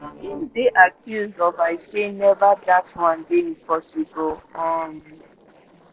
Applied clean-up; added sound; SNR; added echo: neural separator model SepFormer DNS4.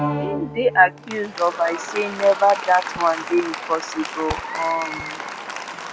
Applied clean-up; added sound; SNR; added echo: none; Applause; 8 dB; none.